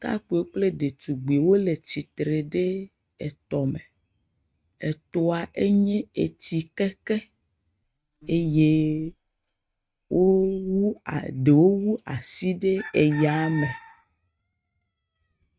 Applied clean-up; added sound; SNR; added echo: neural mask model RNNoise.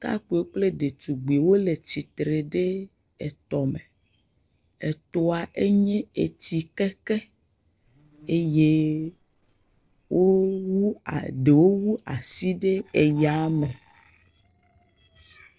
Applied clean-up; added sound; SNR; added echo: neural separator model SepFormer DNS4.